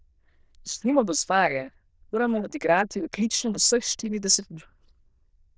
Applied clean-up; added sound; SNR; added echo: neural diffusion model UNIVERSE++.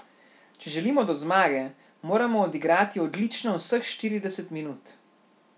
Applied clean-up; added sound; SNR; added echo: none; none; none; none.